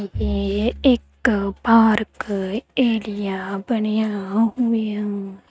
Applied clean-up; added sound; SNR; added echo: neural mask model RNNoise.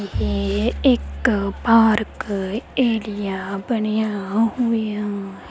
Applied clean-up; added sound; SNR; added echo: none; Bowed string instrument; 10 dB; none.